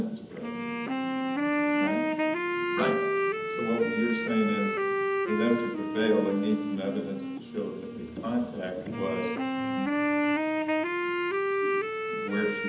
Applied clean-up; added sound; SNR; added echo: none; Wind instrument, woodwind instrument; -2 dB; reverberation time 1.2 s.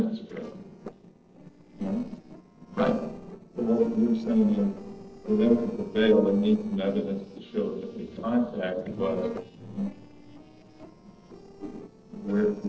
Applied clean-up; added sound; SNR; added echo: neural separator model SepFormer DNS4.